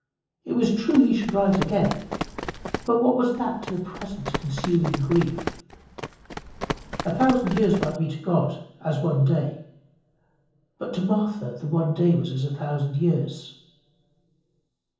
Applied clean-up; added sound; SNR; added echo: none; Run; 8 dB; reverberation time 0.7 s.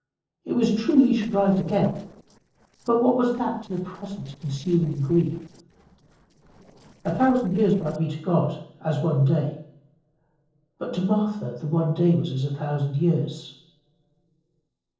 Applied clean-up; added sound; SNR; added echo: neural separator model SepFormer DNS4.